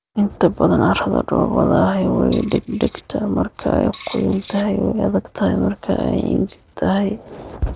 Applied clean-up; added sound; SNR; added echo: neural separator model SepFormer DNS4.